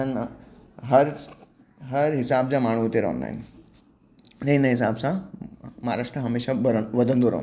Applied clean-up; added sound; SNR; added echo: none; none; none; none.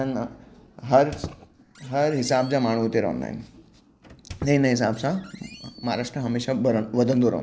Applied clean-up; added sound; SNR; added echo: none; Squeak; 19 dB; none.